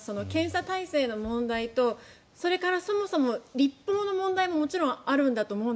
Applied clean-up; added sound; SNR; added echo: none; none; none; none.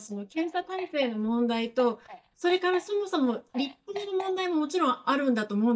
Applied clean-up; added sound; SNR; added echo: neural mask model DeepFilterNet 3.